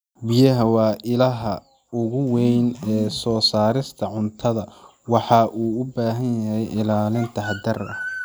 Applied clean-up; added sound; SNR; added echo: none; none; none; none.